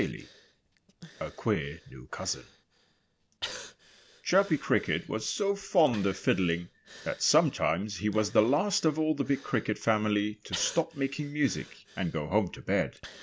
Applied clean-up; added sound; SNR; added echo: none; Breathing; 19 dB; none.